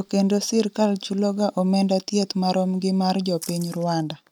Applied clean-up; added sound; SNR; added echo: neural mask model RNNoise.